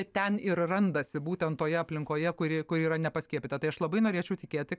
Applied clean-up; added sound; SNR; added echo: none; none; none; none.